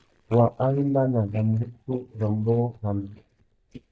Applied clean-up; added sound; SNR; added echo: neural mask model DeepFilterNet 3.